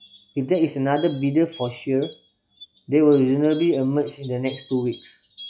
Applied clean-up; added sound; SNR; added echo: classical method log-MMSE.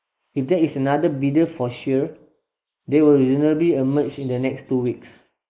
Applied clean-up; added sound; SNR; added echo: neural mask model Resemble Enhance denoiser.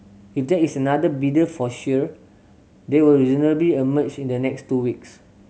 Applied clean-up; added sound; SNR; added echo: none; none; none; none.